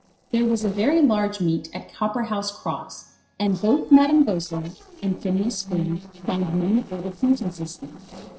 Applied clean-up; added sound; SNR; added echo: neural separator model SepFormer DNS4.